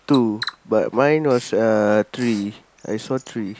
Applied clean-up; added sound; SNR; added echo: none; Bird vocalization, bird call, bird song; 19 dB; none.